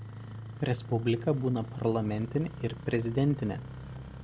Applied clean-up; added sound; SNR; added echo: none; Engine starting; 11 dB; none.